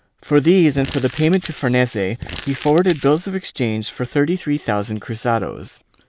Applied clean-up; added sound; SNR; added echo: none; Crumpling, crinkling; 16 dB; none.